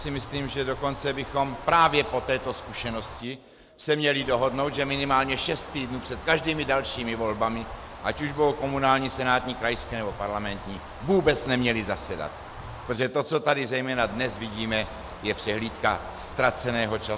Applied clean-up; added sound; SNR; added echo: none; Bird; 13 dB; none.